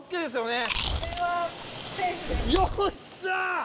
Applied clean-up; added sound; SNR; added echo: none; Chewing, mastication; 3 dB; none.